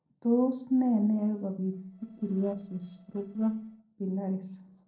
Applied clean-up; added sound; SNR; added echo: neural separator model SepFormer DNS4.